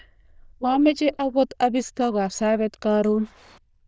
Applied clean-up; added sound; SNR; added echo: neural diffusion model UNIVERSE++.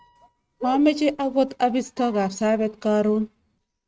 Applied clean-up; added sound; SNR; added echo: neural mask model RNNoise.